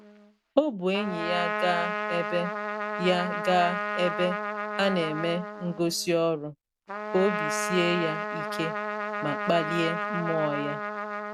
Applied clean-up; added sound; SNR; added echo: none; Trumpet; 3 dB; none.